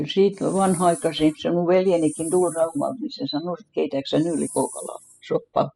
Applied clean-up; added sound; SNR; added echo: classical method spectral subtraction.